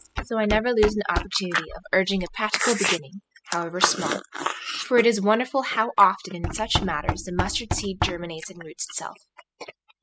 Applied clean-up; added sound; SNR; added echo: classical method spectral subtraction.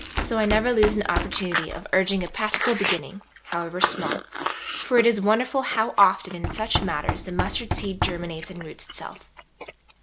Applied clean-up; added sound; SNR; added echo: none; Knock + Chewing, mastication; 5 dB; none.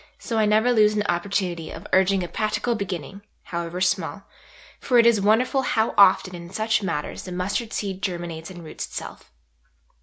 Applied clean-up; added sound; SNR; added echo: none; none; none; none.